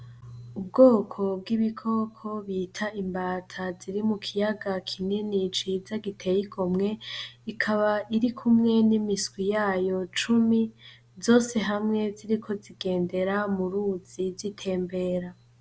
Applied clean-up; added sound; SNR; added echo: none; none; none; none.